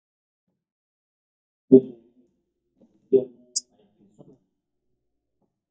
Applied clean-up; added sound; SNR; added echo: neural mask model DeepFilterNet 3.